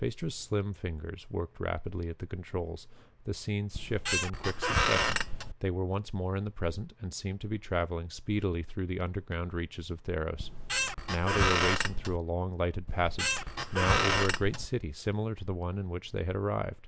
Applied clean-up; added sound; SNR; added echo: none; Squeak; -3 dB; none.